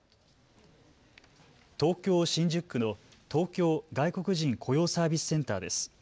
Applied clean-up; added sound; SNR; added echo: none; none; none; none.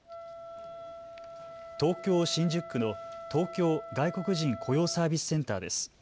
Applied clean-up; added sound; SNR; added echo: none; Wind instrument, woodwind instrument; 13 dB; none.